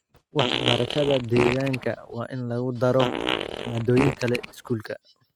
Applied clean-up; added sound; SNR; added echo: neural mask model RNNoise.